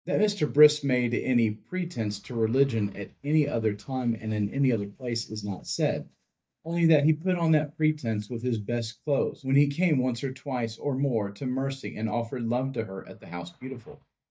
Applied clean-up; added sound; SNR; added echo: neural mask model DeepFilterNet 3.